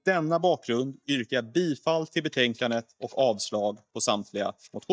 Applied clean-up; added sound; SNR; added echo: neural mask model DeepFilterNet 3.